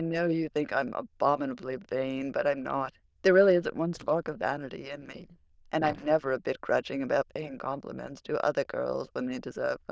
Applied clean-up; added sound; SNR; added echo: neural diffusion model UNIVERSE++.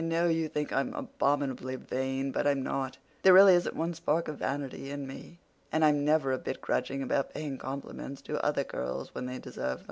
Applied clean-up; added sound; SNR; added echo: none; none; none; none.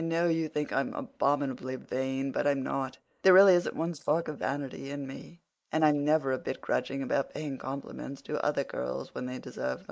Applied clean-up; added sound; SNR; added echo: neural mask model Resemble Enhance denoiser.